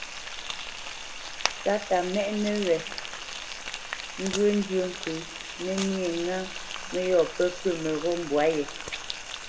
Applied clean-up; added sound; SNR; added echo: none; Frying (food); 7 dB; reverberation time 1.5 s.